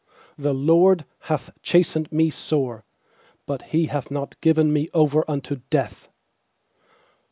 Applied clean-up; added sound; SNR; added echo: none; none; none; none.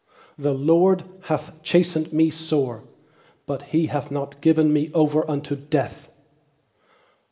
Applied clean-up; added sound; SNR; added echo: none; none; none; reverberation time 0.7 s.